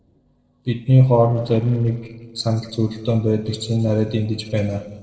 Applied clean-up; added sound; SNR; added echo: neural separator model SepFormer DNS4.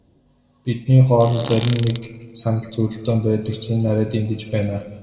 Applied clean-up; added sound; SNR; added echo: none; Fart; 12 dB; reverberation time 1.4 s.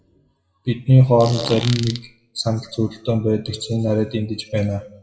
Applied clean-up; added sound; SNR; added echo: classical method WPE with log-MMSE.